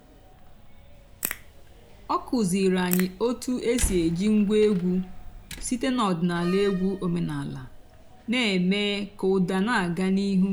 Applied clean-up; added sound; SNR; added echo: none; Crack / Crackle + Slam; 13 dB; none.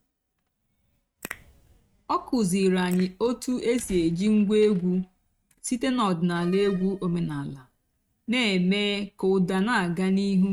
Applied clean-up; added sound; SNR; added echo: neural mask model RNNoise.